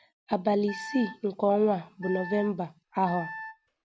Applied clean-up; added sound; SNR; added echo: none; Wind instrument, woodwind instrument; 13 dB; none.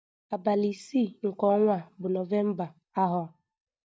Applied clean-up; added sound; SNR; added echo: neural mask model DeepFilterNet 3.